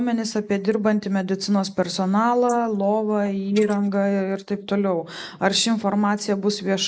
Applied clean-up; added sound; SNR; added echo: neural mask model Resemble Enhance denoiser.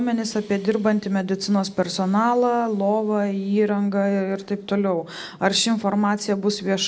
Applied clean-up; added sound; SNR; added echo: none; none; none; none.